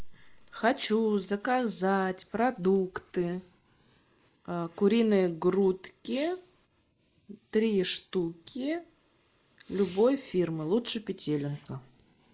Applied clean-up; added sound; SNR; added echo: neural mask model Resemble Enhance denoiser.